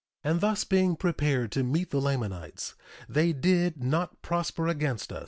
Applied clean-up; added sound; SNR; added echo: none; none; none; none.